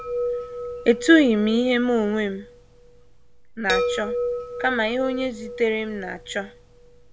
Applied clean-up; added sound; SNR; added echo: none; Chime; 8 dB; none.